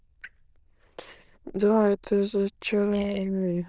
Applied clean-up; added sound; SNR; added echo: neural diffusion model UNIVERSE++.